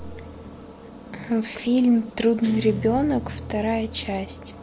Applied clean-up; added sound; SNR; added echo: none; Guitar; 14 dB; none.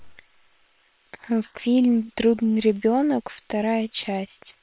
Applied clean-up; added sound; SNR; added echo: neural separator model SepFormer WHAM!.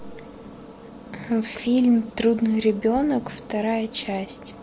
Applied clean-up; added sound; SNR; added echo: none; none; none; none.